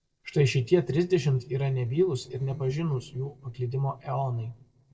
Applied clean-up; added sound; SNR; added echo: neural separator model SepFormer DNS4.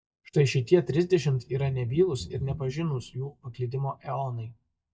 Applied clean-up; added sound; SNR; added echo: neural mask model DeepFilterNet 3.